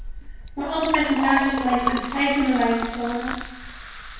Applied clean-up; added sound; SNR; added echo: none; Liquid; 6 dB; reverberation time 1.1 s.